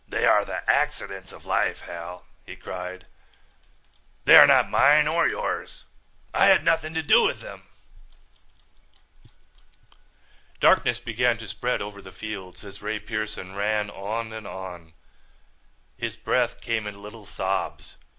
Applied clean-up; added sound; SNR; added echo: none; none; none; none.